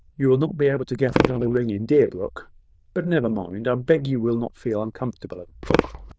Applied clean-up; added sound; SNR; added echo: neural diffusion model UNIVERSE++.